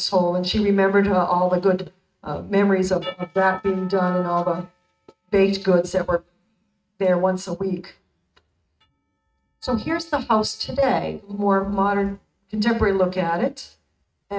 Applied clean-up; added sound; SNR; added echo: neural mask model RNNoise.